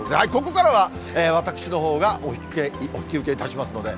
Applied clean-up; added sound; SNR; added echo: none; none; none; none.